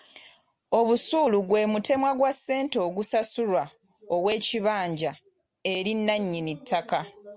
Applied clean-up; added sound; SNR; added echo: none; none; none; none.